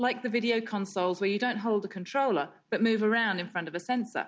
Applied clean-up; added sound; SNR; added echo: none; none; none; none.